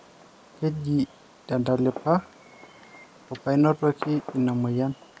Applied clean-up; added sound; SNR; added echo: none; Fireworks; 18 dB; none.